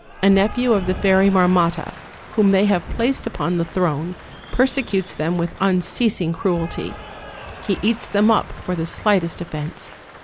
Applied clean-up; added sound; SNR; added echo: none; Applause / Cheering + Thunderstorm; 15 dB; none.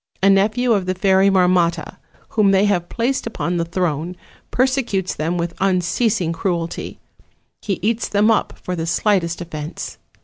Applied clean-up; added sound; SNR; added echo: none; none; none; none.